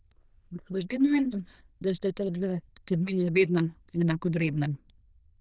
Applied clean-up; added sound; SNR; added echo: neural diffusion model UNIVERSE++.